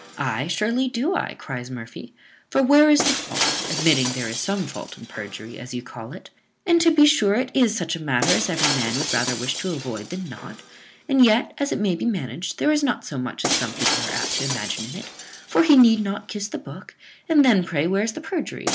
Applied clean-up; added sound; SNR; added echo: none; Shatter; 8 dB; none.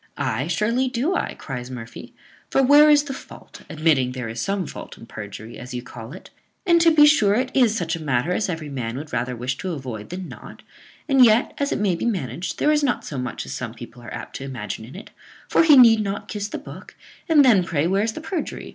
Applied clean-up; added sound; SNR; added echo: none; none; none; none.